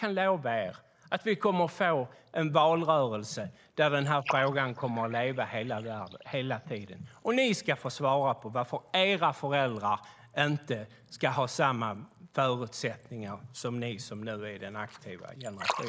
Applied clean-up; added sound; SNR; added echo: neural mask model Resemble Enhance denoiser.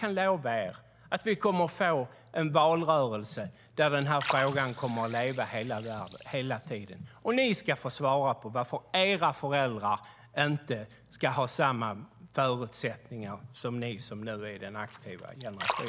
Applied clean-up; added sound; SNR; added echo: none; Liquid; 15 dB; none.